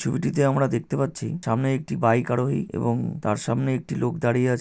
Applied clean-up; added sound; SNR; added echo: none; none; none; none.